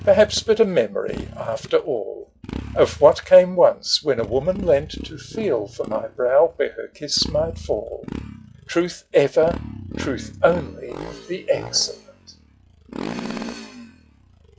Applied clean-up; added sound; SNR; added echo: classical method log-MMSE.